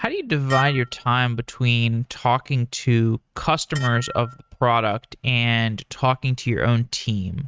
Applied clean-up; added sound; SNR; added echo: neural mask model RNNoise.